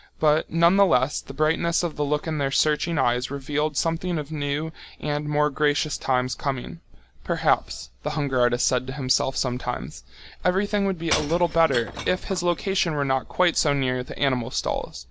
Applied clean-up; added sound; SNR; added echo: none; Shatter / Crushing; 12 dB; none.